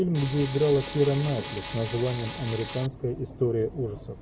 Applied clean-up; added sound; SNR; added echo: none; Tools; 10 dB; none.